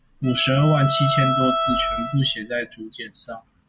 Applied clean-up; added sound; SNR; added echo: none; Bowed string instrument; 2 dB; none.